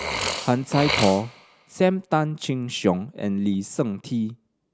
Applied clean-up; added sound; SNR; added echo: none; Burping, eructation; 9 dB; none.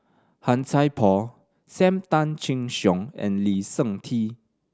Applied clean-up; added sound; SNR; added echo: none; none; none; none.